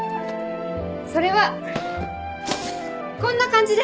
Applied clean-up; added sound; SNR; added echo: none; none; none; none.